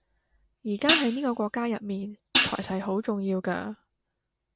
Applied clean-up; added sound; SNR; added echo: none; Hi-hat; -1 dB; none.